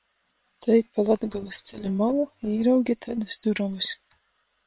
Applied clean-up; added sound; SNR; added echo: neural separator model SepFormer WHAM!.